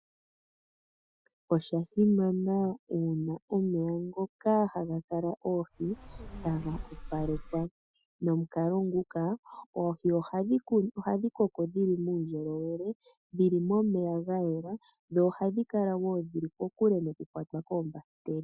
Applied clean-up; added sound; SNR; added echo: classical method Wiener filter.